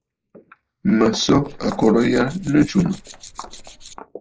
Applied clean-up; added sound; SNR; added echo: neural mask model Resemble Enhance denoiser.